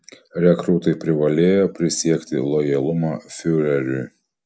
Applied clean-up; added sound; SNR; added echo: none; none; none; none.